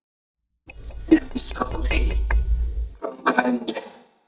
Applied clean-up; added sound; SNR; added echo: neural mask model DeepFilterNet 3.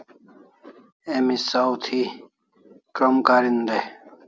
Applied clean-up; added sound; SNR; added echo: none; none; none; none.